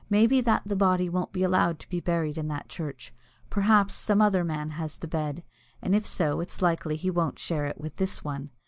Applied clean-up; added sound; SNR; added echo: none; none; none; none.